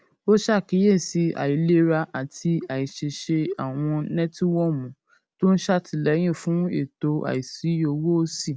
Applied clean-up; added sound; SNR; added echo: none; none; none; none.